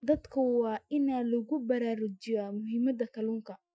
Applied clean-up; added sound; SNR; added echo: classical method Wiener filter.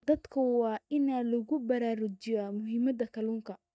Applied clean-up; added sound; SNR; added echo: neural mask model DeepFilterNet 3.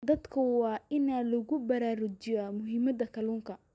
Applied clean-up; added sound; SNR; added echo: none; none; none; none.